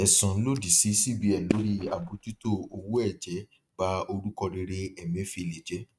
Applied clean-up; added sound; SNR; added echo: neural mask model RNNoise.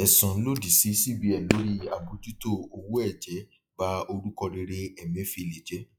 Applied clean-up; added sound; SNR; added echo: classical method log-MMSE.